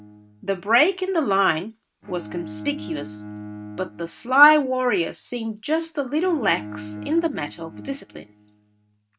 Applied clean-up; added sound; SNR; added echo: neural mask model RNNoise.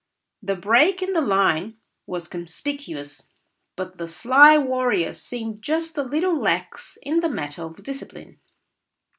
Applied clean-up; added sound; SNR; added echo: none; none; none; none.